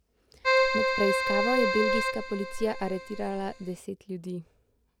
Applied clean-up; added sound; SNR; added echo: none; Keyboard (musical); -4 dB; none.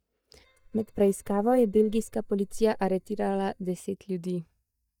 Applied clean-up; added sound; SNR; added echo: neural mask model DeepFilterNet 3.